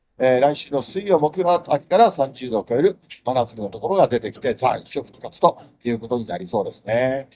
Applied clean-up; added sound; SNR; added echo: neural mask model DeepFilterNet 3.